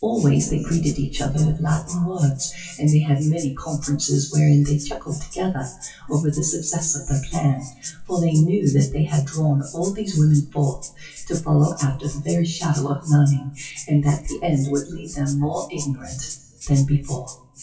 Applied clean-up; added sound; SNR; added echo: classical method WPE with log-MMSE.